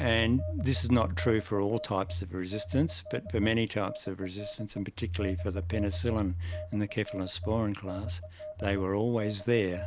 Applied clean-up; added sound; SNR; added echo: none; Telephone; 6 dB; none.